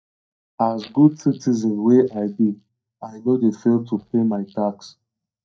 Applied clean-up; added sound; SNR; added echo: neural mask model DeepFilterNet 3.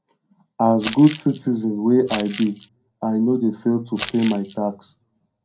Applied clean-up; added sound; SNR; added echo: none; Crumpling, crinkling; 8 dB; reverberation time 0.2 s.